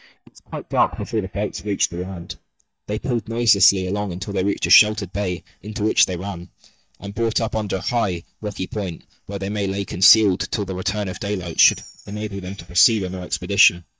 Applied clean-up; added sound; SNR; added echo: neural mask model DeepFilterNet 3.